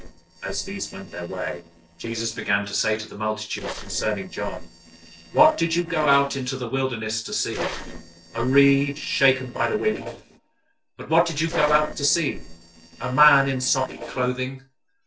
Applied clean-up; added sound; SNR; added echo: neural separator model SepFormer DNS4.